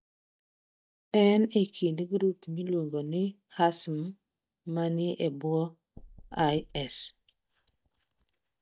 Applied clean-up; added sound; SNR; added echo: neural mask model DeepFilterNet 3.